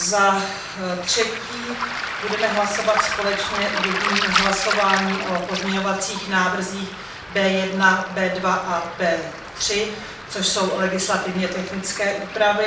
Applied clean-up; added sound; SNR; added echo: none; Waves, surf; 6 dB; reverberation time 0.5 s.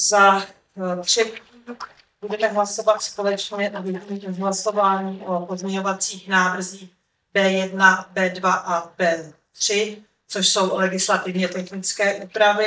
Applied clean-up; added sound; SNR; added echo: neural mask model DeepFilterNet 3.